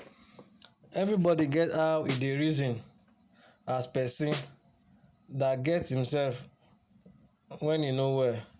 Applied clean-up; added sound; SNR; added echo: none; Snare drum; 8 dB; none.